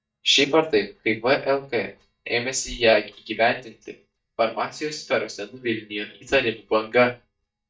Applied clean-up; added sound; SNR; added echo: neural mask model DeepFilterNet 3.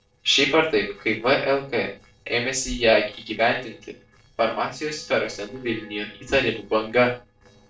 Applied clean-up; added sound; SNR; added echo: neural separator model SepFormer DNS4.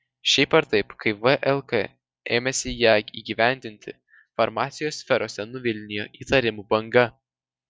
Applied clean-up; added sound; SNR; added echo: none; none; none; none.